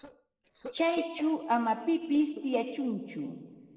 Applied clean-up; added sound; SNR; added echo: neural separator model SepFormer DNS4.